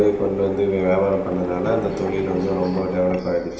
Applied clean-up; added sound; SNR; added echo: none; Mechanisms; 12 dB; reverberation time 0.4 s.